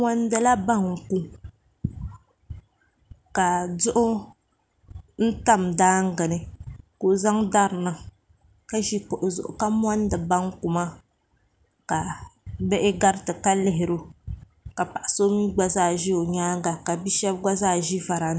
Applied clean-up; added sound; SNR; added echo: none; none; none; none.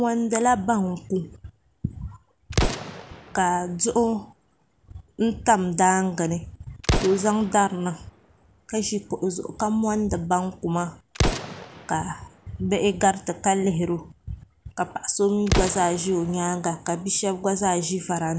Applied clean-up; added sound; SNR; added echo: none; Explosion; 9 dB; none.